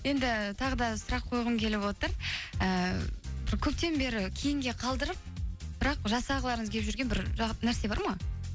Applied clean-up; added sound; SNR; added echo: none; none; none; none.